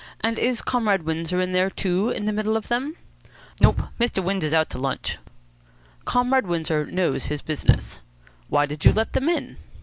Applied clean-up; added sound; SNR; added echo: none; Knock; 0 dB; none.